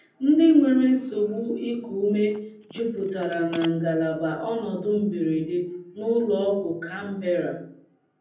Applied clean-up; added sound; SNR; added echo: none; Telephone; 20 dB; reverberation time 0.6 s.